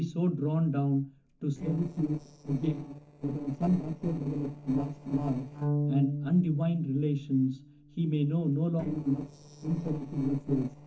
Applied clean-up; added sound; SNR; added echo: neural separator model SepFormer DNS4.